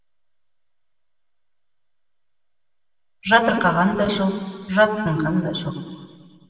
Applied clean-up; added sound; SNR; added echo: none; none; none; reverberation time 2.0 s.